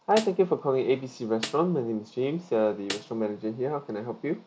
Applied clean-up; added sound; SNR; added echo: none; Snare drum; 13 dB; none.